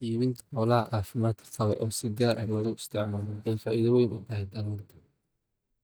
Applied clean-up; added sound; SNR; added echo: neural mask model DeepFilterNet 3.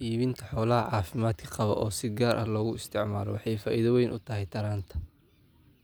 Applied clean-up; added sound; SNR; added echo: none; none; none; none.